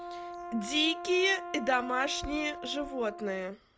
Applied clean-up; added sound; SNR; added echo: none; Brass instrument; 10 dB; none.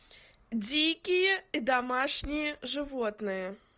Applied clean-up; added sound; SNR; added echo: none; none; none; none.